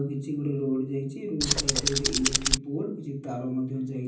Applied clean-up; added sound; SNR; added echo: none; Tools; -5 dB; reverberation time 0.6 s.